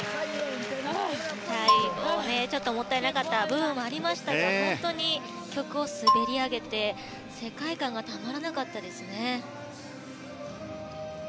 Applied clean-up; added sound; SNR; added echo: none; Marimba, xylophone; -1 dB; none.